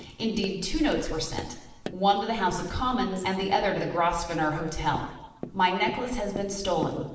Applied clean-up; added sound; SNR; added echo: none; Tap; 16 dB; reverberation time 1.0 s.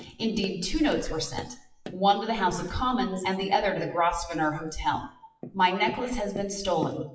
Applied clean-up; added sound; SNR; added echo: classical method WPE with log-MMSE.